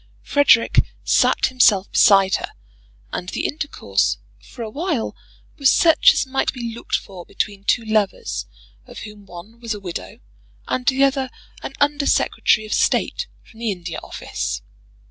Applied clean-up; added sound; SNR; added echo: none; none; none; none.